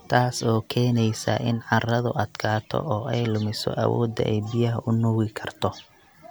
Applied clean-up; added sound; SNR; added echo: none; none; none; none.